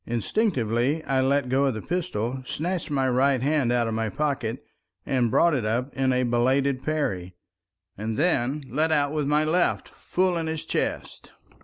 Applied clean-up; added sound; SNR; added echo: none; none; none; none.